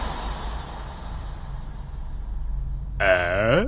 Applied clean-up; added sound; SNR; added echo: none; none; none; none.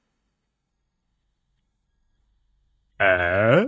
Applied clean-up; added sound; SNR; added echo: neural mask model DeepFilterNet 3.